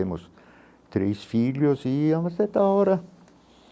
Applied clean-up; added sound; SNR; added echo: none; none; none; none.